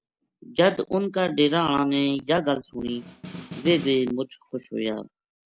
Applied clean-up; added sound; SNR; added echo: none; Snare drum; 13 dB; none.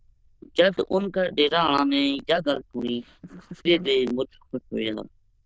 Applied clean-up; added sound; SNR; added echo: neural diffusion model UNIVERSE++.